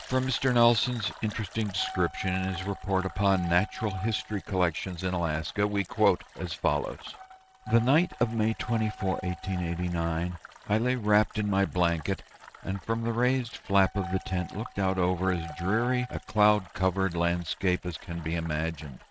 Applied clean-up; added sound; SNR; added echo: neural mask model RNNoise.